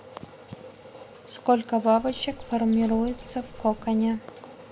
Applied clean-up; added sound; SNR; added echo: none; Bird; 17 dB; none.